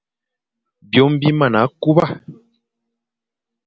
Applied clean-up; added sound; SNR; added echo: none; none; none; none.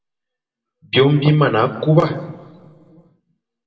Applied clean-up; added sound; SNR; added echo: none; none; none; reverberation time 1.3 s.